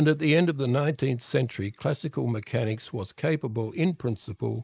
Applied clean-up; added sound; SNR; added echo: neural mask model Resemble Enhance denoiser.